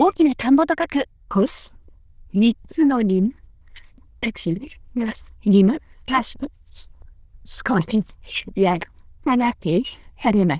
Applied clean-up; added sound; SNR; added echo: neural diffusion model UNIVERSE++.